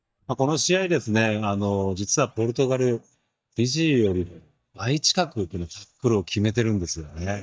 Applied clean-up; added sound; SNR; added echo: neural mask model DeepFilterNet 3.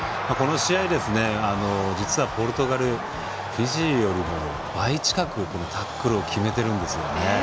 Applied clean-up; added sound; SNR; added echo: none; none; none; none.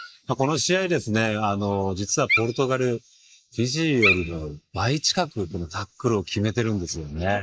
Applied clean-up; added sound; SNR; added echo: neural mask model Resemble Enhance denoiser.